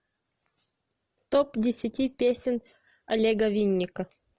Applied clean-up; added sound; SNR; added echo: none; none; none; none.